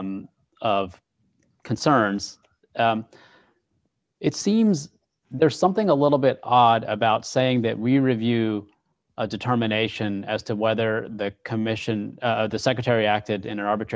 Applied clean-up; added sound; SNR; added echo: none; none; none; none.